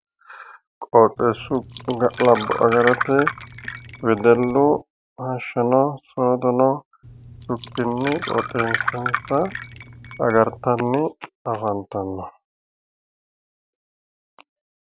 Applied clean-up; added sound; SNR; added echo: none; Glass; 8 dB; none.